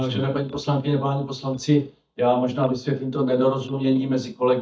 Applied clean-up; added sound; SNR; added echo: neural mask model DeepFilterNet 3.